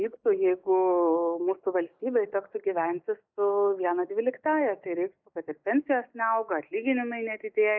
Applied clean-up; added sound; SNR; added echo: neural mask model DeepFilterNet 3.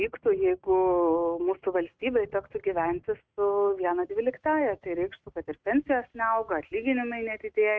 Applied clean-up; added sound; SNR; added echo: neural mask model RNNoise.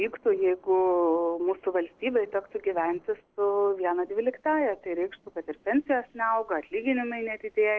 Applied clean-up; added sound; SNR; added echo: neural separator model SepFormer DNS4.